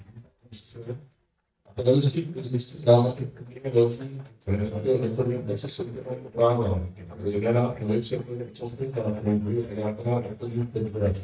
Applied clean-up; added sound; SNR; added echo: neural mask model DeepFilterNet 3.